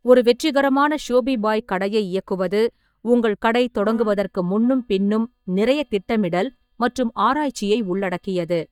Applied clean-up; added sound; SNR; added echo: neural mask model DeepFilterNet 3.